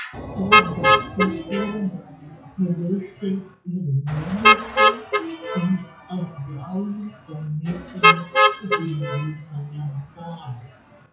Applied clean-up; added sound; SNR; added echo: classical method WPE with log-MMSE.